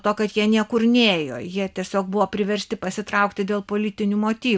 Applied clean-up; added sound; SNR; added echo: none; none; none; none.